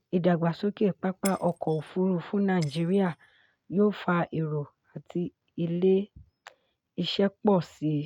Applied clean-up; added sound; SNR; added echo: neural mask model RNNoise.